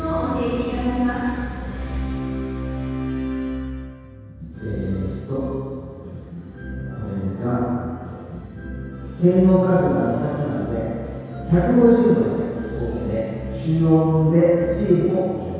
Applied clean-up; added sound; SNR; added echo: none; none; none; reverberation time 2.0 s.